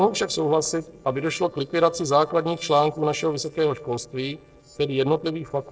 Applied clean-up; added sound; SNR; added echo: neural separator model SepFormer DNS4.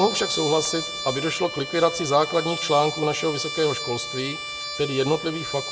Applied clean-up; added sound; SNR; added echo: none; Trumpet; 7 dB; reverberation time 1.7 s.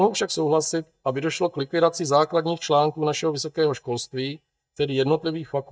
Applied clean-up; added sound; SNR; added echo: neural mask model DeepFilterNet 3.